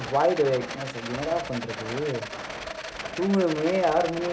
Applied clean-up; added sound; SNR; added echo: none; Rattle; 9 dB; none.